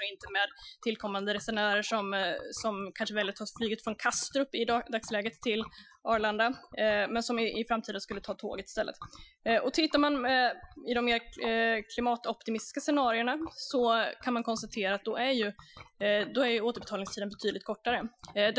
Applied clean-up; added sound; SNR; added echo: classical method Wiener filter.